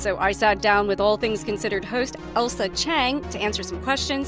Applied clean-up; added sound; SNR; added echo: none; none; none; none.